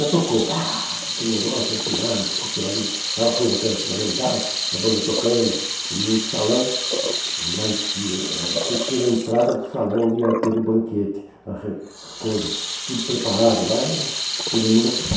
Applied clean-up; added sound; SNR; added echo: none; Sink (filling or washing) / Water tap, faucet; 3 dB; reverberation time 0.7 s.